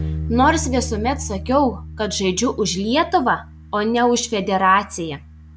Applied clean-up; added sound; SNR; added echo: none; Bass guitar; 11 dB; none.